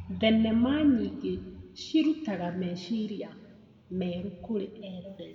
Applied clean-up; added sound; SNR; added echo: none; none; none; reverberation time 1.3 s.